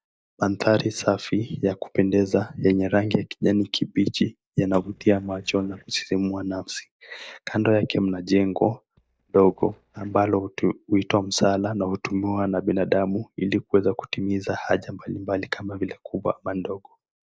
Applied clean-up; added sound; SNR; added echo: neural mask model DeepFilterNet 3.